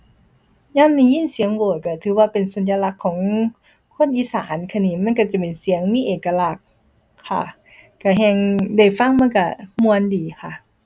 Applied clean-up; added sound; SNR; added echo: none; none; none; none.